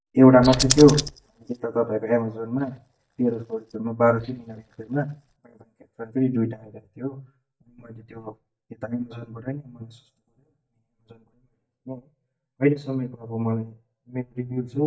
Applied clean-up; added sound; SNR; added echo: neural mask model DeepFilterNet 3.